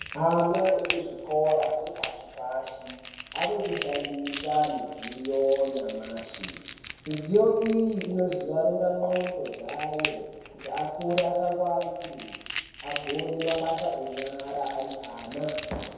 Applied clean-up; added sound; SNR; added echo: none; Crackle; 12 dB; reverberation time 1.1 s.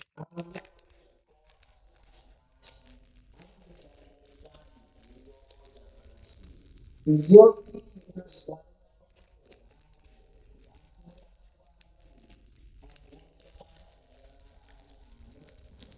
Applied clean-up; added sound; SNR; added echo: neural mask model DeepFilterNet 3.